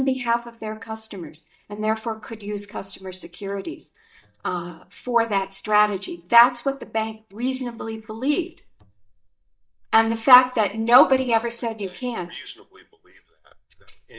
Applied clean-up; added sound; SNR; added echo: neural mask model DeepFilterNet 3.